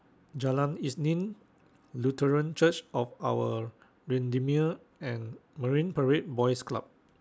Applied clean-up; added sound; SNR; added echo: none; none; none; none.